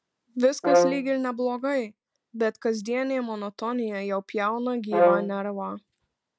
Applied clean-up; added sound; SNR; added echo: none; Brass instrument; -2 dB; none.